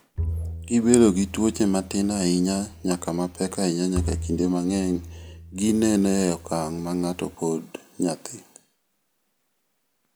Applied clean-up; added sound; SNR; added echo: none; Bowed string instrument; 10 dB; none.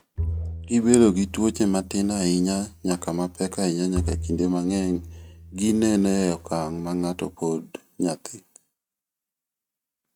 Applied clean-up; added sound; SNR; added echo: neural mask model RNNoise.